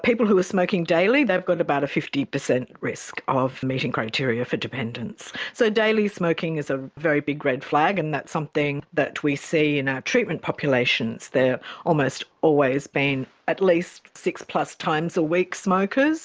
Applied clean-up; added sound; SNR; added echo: none; none; none; none.